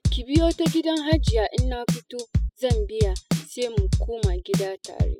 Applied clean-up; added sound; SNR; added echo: classical method spectral subtraction.